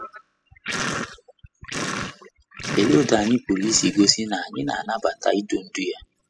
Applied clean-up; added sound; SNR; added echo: classical method spectral subtraction.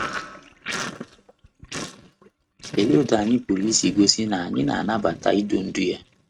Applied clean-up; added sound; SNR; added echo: neural mask model RNNoise.